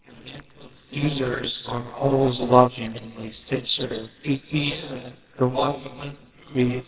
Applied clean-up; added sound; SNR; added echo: neural separator model SepFormer WHAMR!.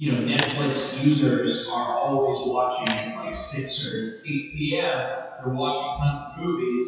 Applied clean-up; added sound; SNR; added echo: classical method WPE with log-MMSE.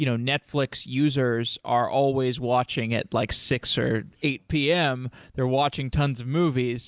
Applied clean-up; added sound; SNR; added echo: none; none; none; none.